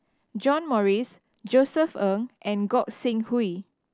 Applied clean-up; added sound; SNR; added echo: none; none; none; none.